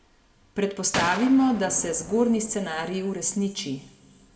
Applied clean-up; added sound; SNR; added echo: none; Gunshot, gunfire; 11 dB; reverberation time 0.9 s.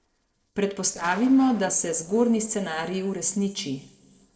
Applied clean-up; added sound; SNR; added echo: neural separator model SepFormer DNS4.